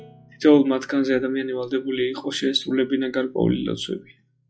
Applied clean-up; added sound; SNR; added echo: classical method log-MMSE.